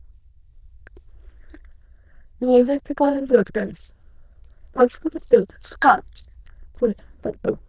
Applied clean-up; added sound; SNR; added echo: neural diffusion model UNIVERSE++.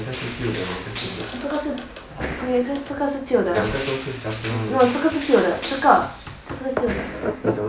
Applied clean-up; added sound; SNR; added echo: none; Crushing; 12 dB; none.